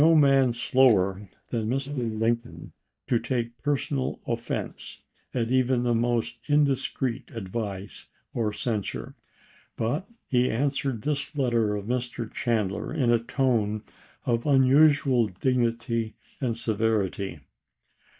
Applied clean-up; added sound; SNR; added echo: neural mask model DeepFilterNet 3.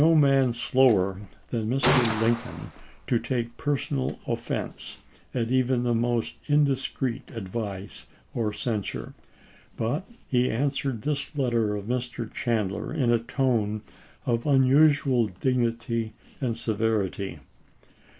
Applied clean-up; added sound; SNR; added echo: none; Gunshot, gunfire; 5 dB; none.